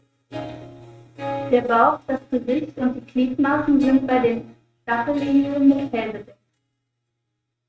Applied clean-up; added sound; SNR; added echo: neural mask model RNNoise.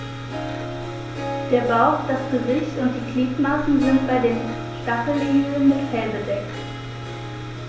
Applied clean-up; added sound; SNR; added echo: none; Harp; 11 dB; none.